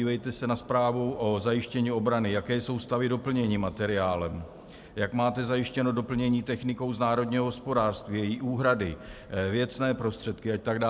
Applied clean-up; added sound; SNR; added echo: none; none; none; none.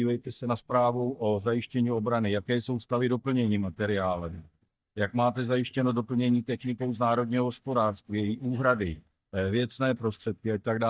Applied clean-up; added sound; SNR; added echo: neural mask model DeepFilterNet 3.